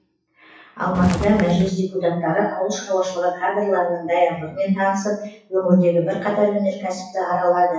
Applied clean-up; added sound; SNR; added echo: classical method WPE with log-MMSE.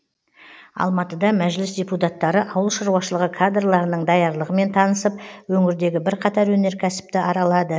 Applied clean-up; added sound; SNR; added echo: none; none; none; none.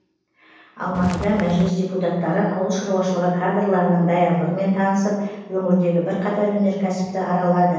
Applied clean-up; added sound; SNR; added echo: none; Walk, footsteps; 9 dB; reverberation time 1.1 s.